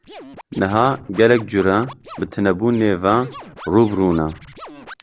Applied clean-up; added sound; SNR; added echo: none; Scratching (performance technique); 19 dB; none.